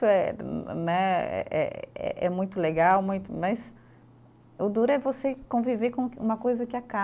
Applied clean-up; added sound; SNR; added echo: none; none; none; none.